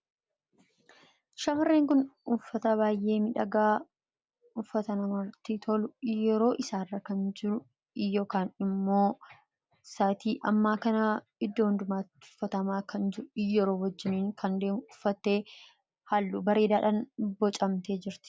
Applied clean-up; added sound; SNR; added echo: none; none; none; none.